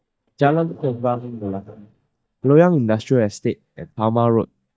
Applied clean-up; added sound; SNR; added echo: neural mask model DeepFilterNet 3.